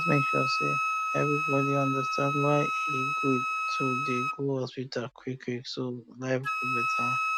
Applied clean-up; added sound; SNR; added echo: none; Wind instrument, woodwind instrument; -1 dB; none.